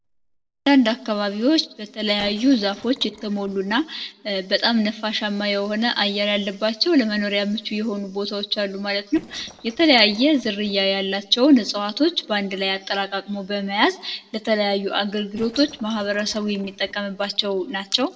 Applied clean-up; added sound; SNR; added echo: neural separator model SepFormer DNS4.